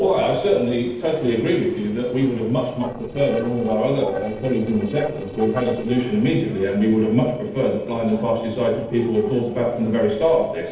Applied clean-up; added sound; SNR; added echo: neural separator model SepFormer DNS4.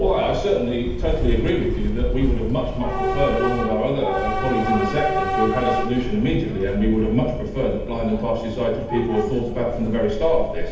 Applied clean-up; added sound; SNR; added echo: none; Subway, metro, underground / Train; 2 dB; reverberation time 0.8 s.